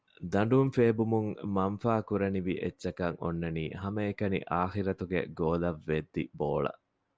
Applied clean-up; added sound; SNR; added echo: none; none; none; none.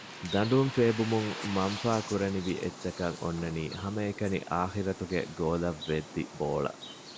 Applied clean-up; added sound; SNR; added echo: none; Bird; 13 dB; none.